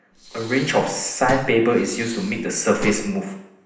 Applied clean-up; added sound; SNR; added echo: none; Breathing; 12 dB; reverberation time 0.8 s.